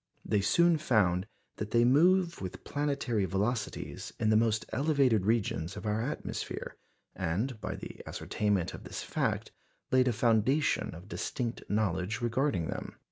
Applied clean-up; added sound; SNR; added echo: none; none; none; none.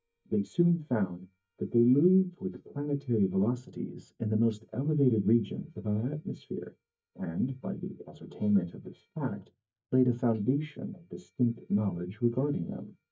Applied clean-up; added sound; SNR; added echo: neural mask model DeepFilterNet 3.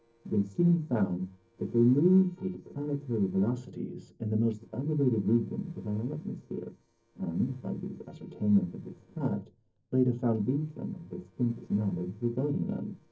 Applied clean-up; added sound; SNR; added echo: neural separator model SepFormer DNS4.